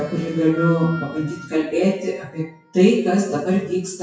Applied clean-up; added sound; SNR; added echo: classical method WPE with log-MMSE.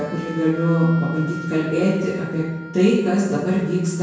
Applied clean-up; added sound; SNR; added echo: none; Wind instrument, woodwind instrument; 17 dB; reverberation time 1.0 s.